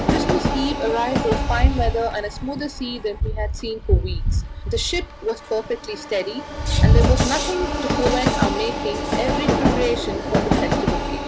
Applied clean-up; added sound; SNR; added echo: none; Train; -4 dB; none.